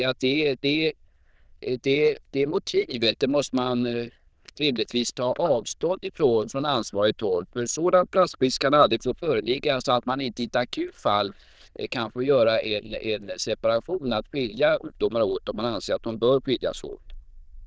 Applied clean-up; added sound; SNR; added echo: neural diffusion model UNIVERSE++.